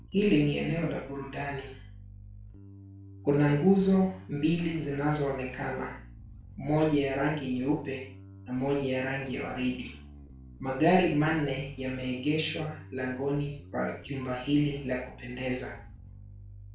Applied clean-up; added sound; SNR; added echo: none; Bass guitar; 18 dB; reverberation time 0.4 s.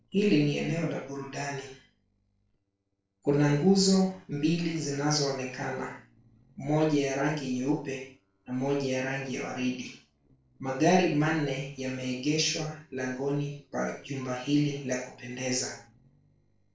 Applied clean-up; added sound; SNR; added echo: neural separator model SepFormer DNS4.